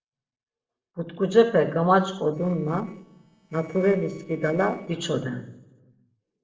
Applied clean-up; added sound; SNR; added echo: neural separator model SepFormer DNS4.